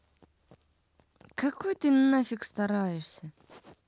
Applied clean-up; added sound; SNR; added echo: none; none; none; none.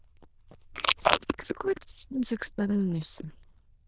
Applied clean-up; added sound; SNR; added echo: neural diffusion model UNIVERSE++.